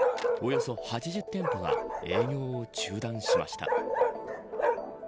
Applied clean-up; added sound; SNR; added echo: none; Bark; -3 dB; none.